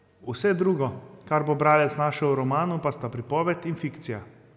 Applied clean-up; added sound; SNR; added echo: none; none; none; none.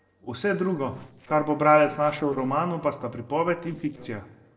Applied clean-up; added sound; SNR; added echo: neural separator model SepFormer DNS4.